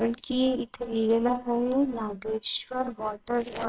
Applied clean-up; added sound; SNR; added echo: neural separator model SepFormer WHAMR!.